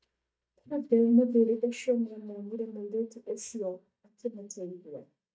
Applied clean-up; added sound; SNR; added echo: neural mask model DeepFilterNet 3.